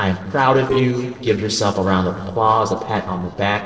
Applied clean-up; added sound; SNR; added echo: neural separator model SepFormer DNS4.